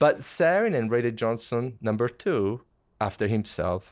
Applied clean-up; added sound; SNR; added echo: none; none; none; none.